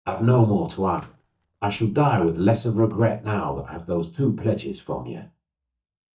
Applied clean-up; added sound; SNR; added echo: neural mask model DeepFilterNet 3.